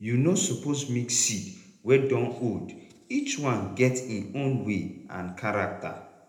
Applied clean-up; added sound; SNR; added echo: none; none; none; reverberation time 0.7 s.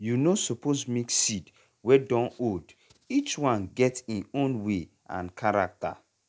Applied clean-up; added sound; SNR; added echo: none; none; none; none.